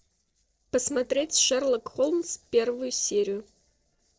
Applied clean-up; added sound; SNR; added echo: neural separator model SepFormer DNS4.